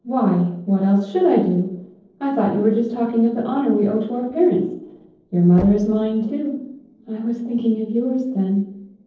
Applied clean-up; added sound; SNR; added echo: neural separator model SepFormer DNS4.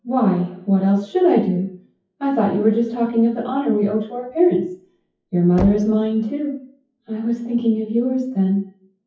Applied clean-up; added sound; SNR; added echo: classical method WPE with log-MMSE.